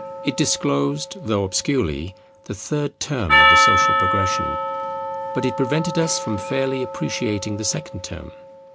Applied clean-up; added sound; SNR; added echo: none; Percussion; -1 dB; none.